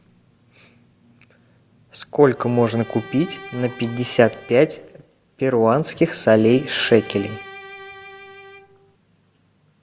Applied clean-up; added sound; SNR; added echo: none; Bowed string instrument; 18 dB; none.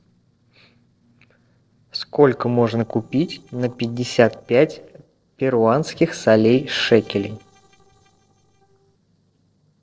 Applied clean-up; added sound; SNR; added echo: neural separator model SepFormer DNS4.